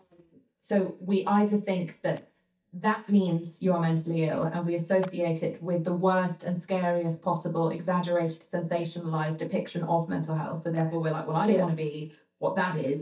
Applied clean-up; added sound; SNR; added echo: neural mask model DeepFilterNet 3.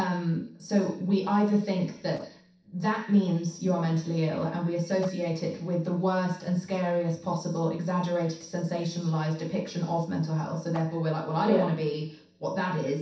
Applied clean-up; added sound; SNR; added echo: neural separator model SepFormer DNS4.